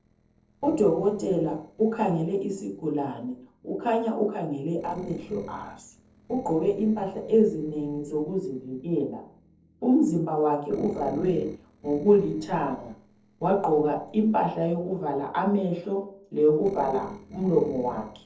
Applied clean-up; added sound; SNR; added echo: neural separator model SepFormer DNS4.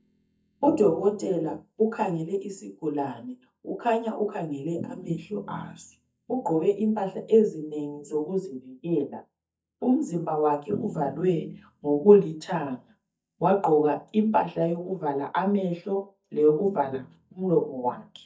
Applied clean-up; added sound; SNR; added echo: neural mask model DeepFilterNet 3.